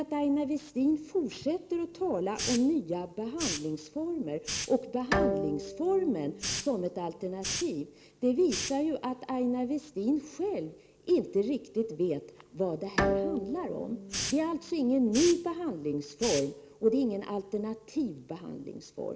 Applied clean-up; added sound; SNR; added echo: none; Hiss + Bowed string instrument; 5 dB; none.